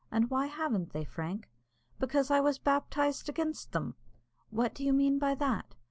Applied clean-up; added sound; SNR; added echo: none; none; none; none.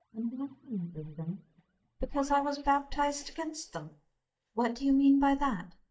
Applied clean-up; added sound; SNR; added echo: neural mask model DeepFilterNet 3.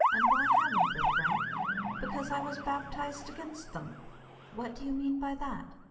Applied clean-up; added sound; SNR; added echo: none; Motor vehicle (road) / Siren; -5 dB; reverberation time 1.5 s.